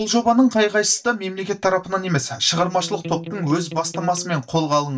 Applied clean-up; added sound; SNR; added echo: neural mask model DeepFilterNet 3.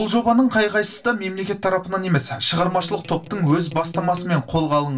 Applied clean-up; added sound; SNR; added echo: neural separator model SepFormer DNS4.